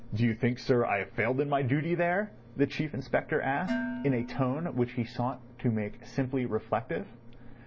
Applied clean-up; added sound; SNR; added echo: none; Dishes, pots, and pans; 14 dB; none.